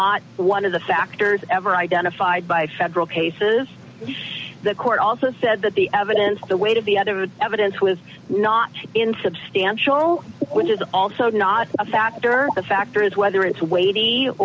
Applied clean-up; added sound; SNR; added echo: none; none; none; none.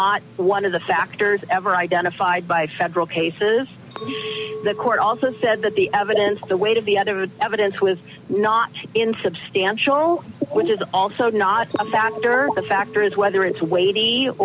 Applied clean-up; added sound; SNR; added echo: none; Chink, clink; 18 dB; none.